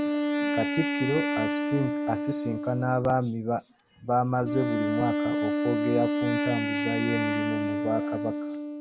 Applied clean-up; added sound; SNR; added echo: none; Wind instrument, woodwind instrument; 0 dB; none.